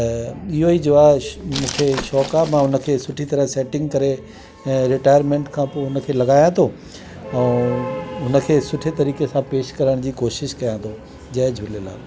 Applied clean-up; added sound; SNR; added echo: none; Glass; 14 dB; none.